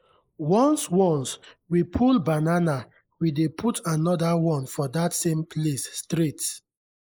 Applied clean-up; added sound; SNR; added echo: neural mask model Resemble Enhance denoiser.